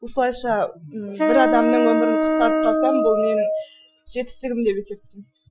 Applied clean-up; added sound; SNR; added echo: classical method Wiener filter.